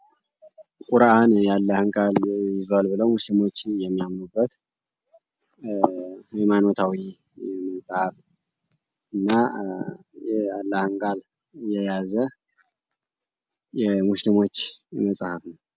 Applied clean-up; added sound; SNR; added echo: none; none; none; none.